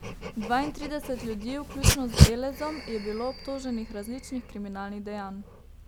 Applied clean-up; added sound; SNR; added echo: none; Dog; -4 dB; none.